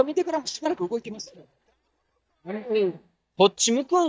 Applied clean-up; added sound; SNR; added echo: neural mask model DeepFilterNet 3.